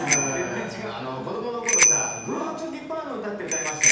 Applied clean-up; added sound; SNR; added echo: none; Bicycle bell; -4 dB; reverberation time 0.8 s.